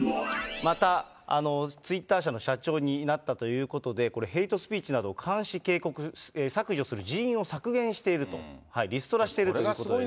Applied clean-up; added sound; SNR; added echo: none; none; none; none.